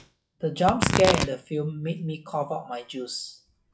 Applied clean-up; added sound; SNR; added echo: classical method WPE with log-MMSE.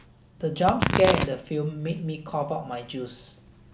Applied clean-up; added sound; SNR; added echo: none; Tearing; 4 dB; reverberation time 0.5 s.